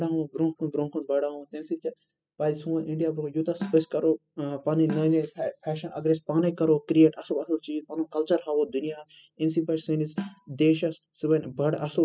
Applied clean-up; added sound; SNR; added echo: classical method spectral subtraction.